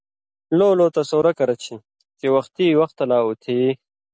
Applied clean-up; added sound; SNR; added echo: none; none; none; none.